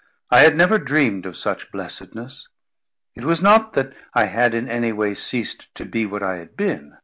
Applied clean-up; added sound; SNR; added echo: none; none; none; none.